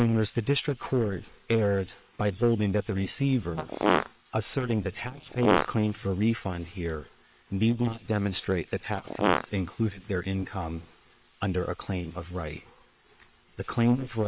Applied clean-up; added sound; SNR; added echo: neural separator model SepFormer WHAM!.